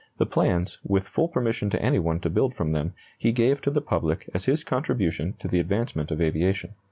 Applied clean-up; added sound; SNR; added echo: none; none; none; none.